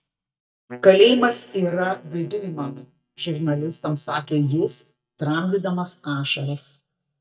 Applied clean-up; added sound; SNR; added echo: neural mask model DeepFilterNet 3.